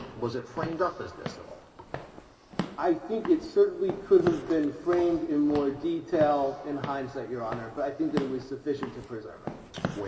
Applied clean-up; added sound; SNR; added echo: none; Walk, footsteps / Siren; 11 dB; reverberation time 2.1 s.